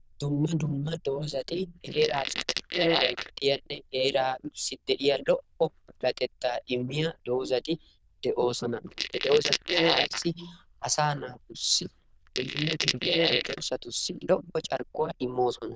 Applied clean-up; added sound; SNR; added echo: neural diffusion model UNIVERSE++.